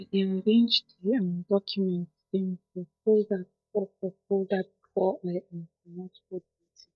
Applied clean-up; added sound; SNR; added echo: neural mask model DeepFilterNet 3.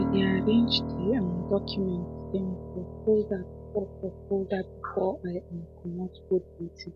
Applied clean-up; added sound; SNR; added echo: none; Piano; 6 dB; none.